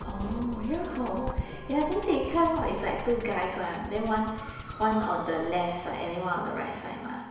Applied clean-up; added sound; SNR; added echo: none; Musical instrument; 10 dB; reverberation time 1.0 s.